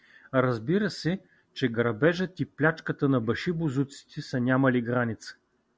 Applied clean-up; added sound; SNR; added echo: none; none; none; none.